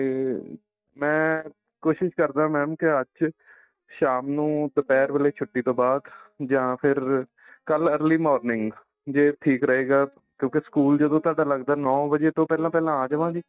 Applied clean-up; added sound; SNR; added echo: neural mask model DeepFilterNet 3.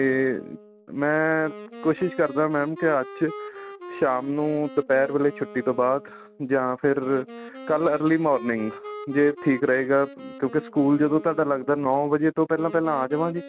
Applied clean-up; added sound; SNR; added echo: none; Wind instrument, woodwind instrument; 17 dB; none.